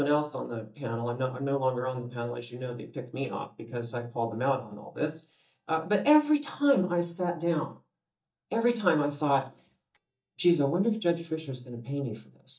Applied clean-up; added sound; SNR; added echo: neural mask model DeepFilterNet 3.